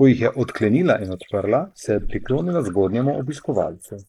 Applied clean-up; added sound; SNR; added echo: neural mask model Resemble Enhance denoiser.